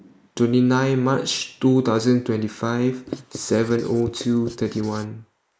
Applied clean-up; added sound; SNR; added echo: neural mask model Resemble Enhance denoiser.